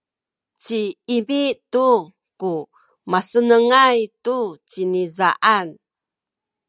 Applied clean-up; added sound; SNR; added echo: none; none; none; none.